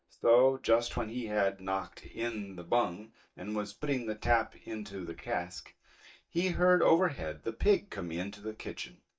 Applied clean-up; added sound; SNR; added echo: neural mask model DeepFilterNet 3.